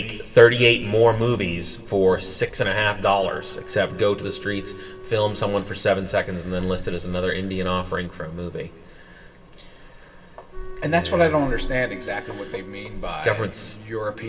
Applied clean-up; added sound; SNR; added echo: none; Wind instrument, woodwind instrument; 19 dB; reverberation time 2.0 s.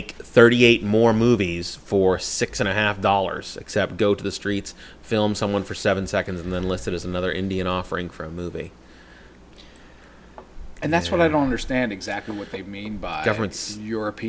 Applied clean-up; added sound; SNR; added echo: none; none; none; none.